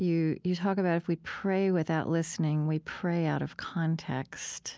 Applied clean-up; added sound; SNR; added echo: none; none; none; none.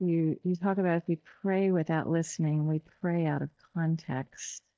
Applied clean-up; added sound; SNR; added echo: neural mask model DeepFilterNet 3.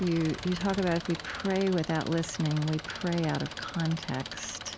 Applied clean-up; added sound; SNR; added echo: none; Engine; 11 dB; none.